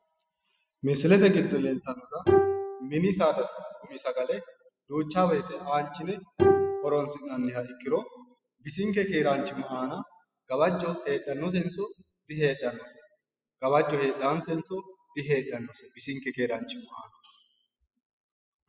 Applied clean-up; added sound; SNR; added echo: classical method spectral subtraction.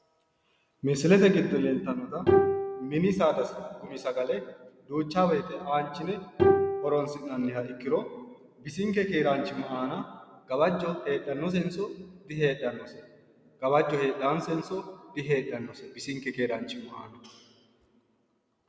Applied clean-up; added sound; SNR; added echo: none; Bowed string instrument; 1 dB; none.